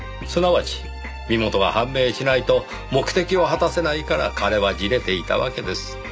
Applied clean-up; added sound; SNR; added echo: none; none; none; none.